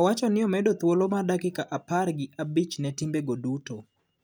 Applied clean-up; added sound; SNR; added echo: none; none; none; none.